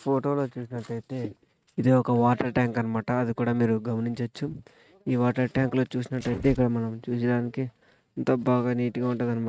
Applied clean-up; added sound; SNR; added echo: neural mask model RNNoise.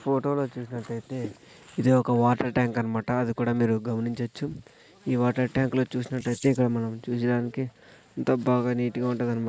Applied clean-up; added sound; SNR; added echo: neural mask model Resemble Enhance denoiser.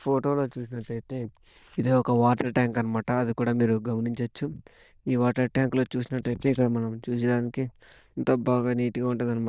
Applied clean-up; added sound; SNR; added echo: neural diffusion model UNIVERSE++.